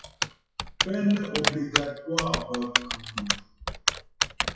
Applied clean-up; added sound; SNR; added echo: classical method WPE with log-MMSE.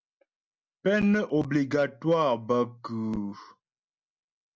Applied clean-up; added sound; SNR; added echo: none; none; none; none.